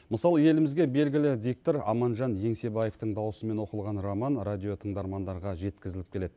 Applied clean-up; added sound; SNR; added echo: none; none; none; none.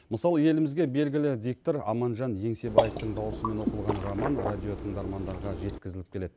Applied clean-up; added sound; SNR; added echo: none; Water / Liquid; 2 dB; none.